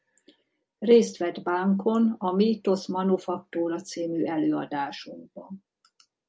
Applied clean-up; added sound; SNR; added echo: none; none; none; none.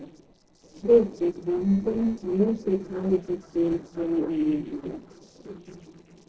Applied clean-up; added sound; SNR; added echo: neural separator model SepFormer DNS4.